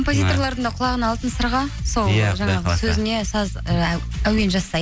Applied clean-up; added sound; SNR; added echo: none; none; none; none.